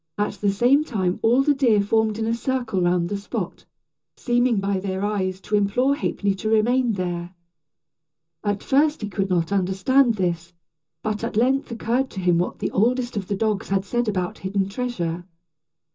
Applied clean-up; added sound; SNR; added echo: none; none; none; reverberation time 0.2 s.